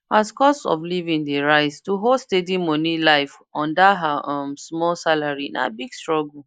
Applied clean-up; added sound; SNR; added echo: neural mask model Resemble Enhance denoiser.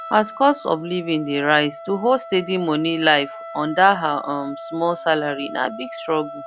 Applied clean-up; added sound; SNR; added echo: none; Wind instrument, woodwind instrument; 14 dB; none.